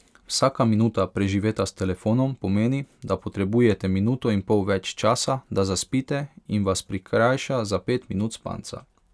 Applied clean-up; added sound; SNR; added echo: none; none; none; none.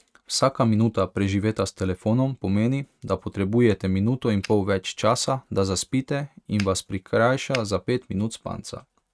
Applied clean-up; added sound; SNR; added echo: neural mask model RNNoise.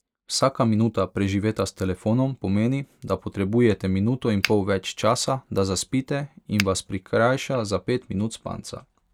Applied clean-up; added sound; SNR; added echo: neural mask model DeepFilterNet 3.